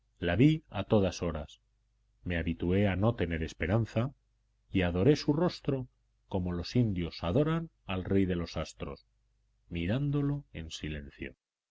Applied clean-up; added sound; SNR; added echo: none; none; none; none.